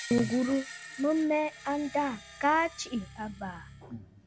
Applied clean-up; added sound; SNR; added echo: none; Screech; 16 dB; none.